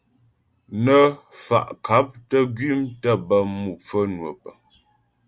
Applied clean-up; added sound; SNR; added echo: none; none; none; none.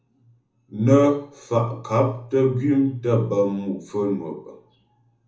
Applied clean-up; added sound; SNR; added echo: none; none; none; reverberation time 0.6 s.